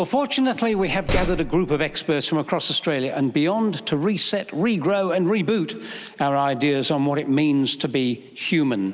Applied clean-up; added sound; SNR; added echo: none; Slam; 5 dB; none.